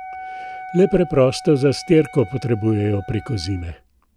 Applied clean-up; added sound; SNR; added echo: none; Wind instrument, woodwind instrument; 17 dB; none.